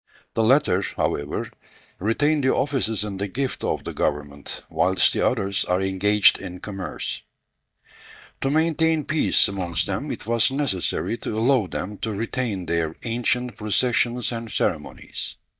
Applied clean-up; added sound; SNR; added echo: neural mask model DeepFilterNet 3.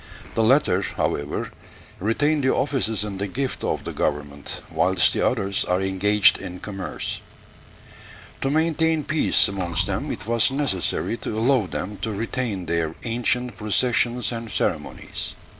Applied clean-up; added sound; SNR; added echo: none; Chewing, mastication; 17 dB; none.